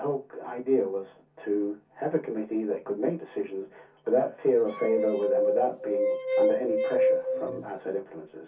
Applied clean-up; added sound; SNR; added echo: none; Glass; -3 dB; reverberation time 0.3 s.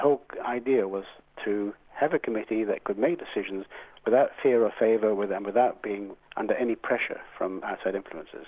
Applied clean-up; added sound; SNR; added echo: none; none; none; none.